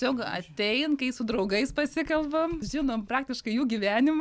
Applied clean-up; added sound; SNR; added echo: none; none; none; none.